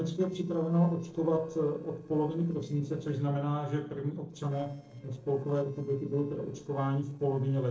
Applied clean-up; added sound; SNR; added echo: neural separator model SepFormer DNS4.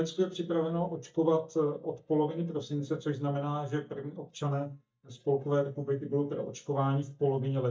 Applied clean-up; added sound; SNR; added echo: neural mask model DeepFilterNet 3.